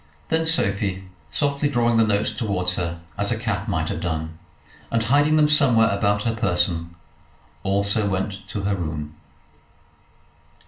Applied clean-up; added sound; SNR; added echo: none; none; none; reverberation time 0.4 s.